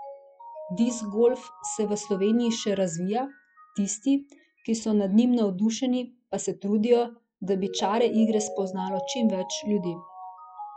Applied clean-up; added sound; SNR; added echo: classical method log-MMSE.